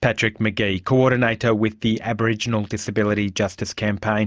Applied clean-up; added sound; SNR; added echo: none; none; none; none.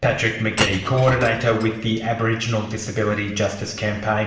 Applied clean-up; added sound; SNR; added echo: none; Shatter / Crushing; 11 dB; reverberation time 0.8 s.